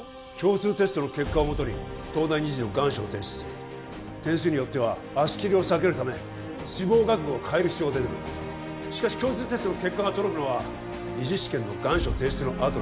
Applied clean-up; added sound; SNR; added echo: none; none; none; none.